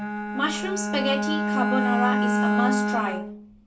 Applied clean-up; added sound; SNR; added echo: none; Bowed string instrument; -4 dB; reverberation time 0.2 s.